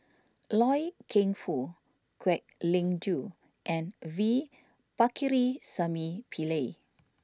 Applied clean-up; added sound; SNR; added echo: none; none; none; none.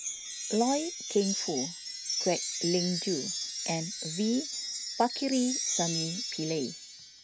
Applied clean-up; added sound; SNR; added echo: none; Wind chime; 4 dB; none.